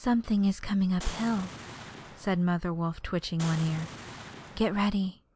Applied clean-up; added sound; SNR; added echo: none; Boom; 14 dB; none.